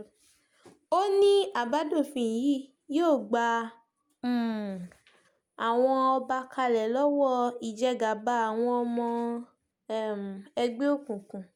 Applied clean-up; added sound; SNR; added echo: none; none; none; none.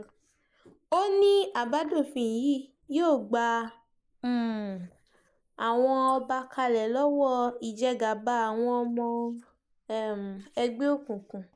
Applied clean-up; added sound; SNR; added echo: neural mask model Resemble Enhance denoiser.